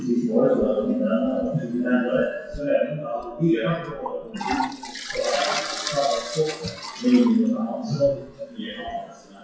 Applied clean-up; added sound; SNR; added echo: classical method WPE with log-MMSE.